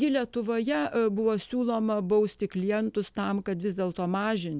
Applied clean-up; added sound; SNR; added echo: none; none; none; none.